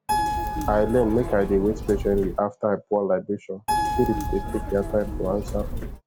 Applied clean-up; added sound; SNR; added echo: none; Keyboard (musical); 3 dB; none.